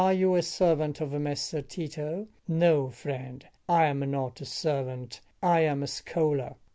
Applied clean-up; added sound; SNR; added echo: none; none; none; none.